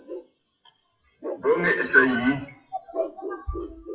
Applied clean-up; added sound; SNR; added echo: classical method WPE with log-MMSE.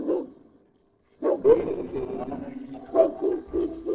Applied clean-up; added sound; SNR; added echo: neural separator model SepFormer DNS4.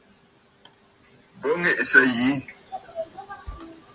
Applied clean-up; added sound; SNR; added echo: none; none; none; none.